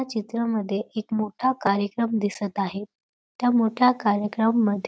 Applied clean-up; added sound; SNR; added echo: none; none; none; none.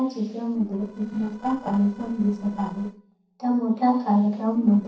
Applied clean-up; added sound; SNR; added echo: neural separator model SepFormer DNS4.